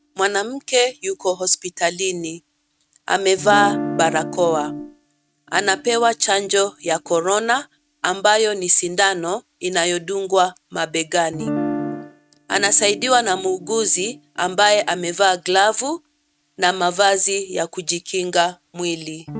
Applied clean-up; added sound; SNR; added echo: neural mask model RNNoise.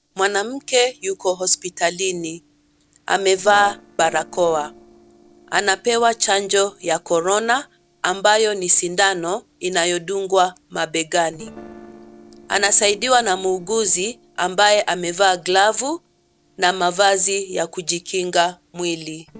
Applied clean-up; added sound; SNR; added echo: neural separator model SepFormer DNS4.